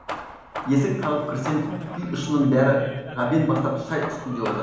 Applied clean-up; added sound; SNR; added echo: none; Hammer / Wood; 12 dB; reverberation time 1.0 s.